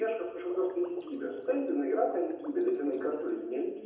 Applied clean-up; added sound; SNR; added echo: none; Water / Liquid; 19 dB; reverberation time 0.8 s.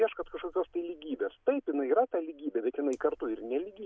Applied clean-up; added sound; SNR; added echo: none; none; none; none.